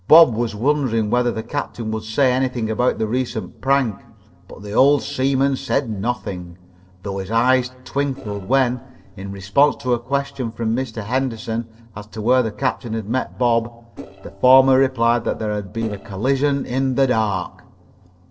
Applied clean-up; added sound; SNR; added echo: neural separator model SepFormer DNS4.